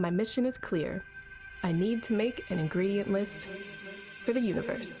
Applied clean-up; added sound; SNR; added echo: none; none; none; none.